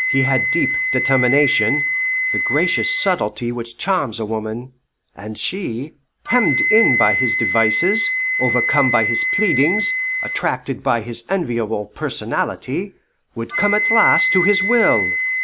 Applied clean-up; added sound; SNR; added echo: none; Wind instrument, woodwind instrument; 0 dB; none.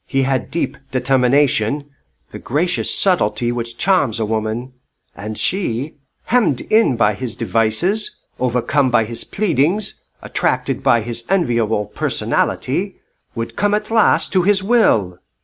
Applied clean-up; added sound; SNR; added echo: none; none; none; none.